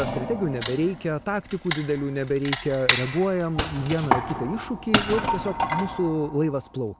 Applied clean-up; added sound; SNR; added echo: none; Wood; 3 dB; none.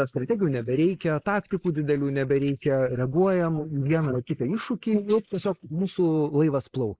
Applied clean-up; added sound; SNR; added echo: neural mask model Resemble Enhance denoiser.